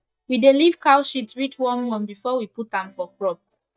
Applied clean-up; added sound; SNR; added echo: neural mask model DeepFilterNet 3.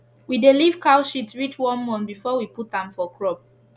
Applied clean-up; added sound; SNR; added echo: none; none; none; none.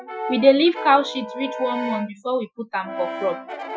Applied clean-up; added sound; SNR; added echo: classical method Wiener filter.